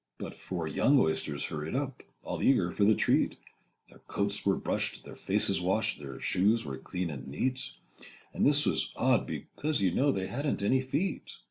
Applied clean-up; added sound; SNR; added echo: none; none; none; none.